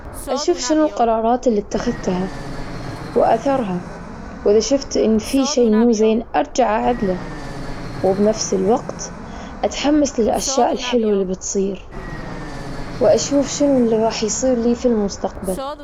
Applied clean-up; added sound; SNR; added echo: none; Fixed-wing aircraft, airplane; 11 dB; none.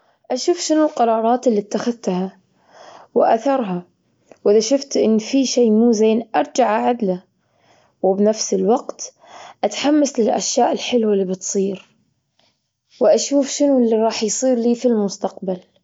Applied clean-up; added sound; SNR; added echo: none; none; none; none.